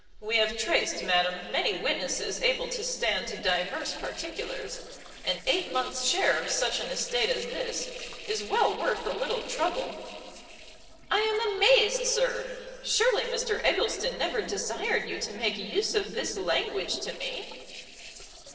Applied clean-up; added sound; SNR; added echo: neural separator model SepFormer DNS4.